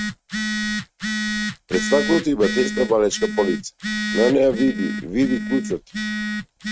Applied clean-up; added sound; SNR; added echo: neural mask model RNNoise.